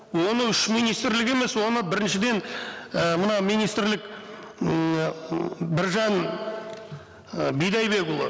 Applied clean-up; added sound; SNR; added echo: none; none; none; none.